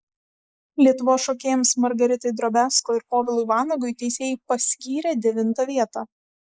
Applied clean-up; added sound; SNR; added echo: neural mask model Resemble Enhance denoiser.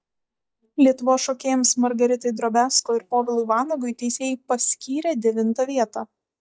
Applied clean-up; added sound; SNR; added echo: neural mask model DeepFilterNet 3.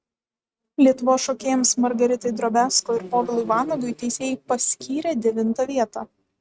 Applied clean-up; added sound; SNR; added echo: neural mask model RNNoise.